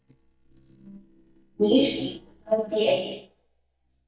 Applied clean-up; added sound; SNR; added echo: neural mask model DeepFilterNet 3.